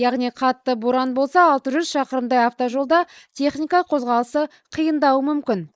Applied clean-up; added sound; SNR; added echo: neural mask model Resemble Enhance denoiser.